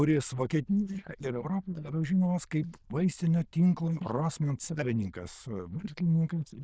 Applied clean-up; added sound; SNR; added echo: neural diffusion model UNIVERSE++.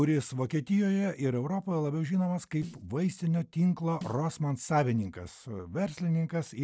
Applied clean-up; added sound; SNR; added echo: neural separator model SepFormer DNS4.